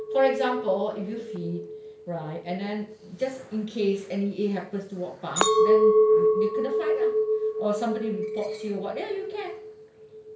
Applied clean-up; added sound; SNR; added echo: none; Chink, clink; -3 dB; none.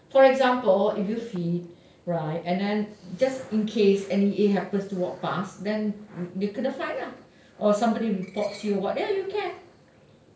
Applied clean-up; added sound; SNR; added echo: none; none; none; none.